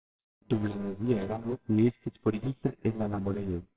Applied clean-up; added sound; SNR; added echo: neural separator model SepFormer WHAMR!.